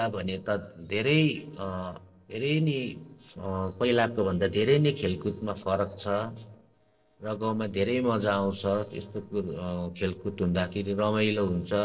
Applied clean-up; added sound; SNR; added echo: neural separator model SepFormer DNS4.